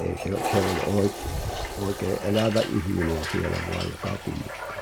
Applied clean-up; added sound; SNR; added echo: none; Toilet flush; 5 dB; none.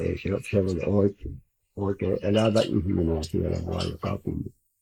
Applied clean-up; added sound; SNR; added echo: neural mask model Resemble Enhance denoiser.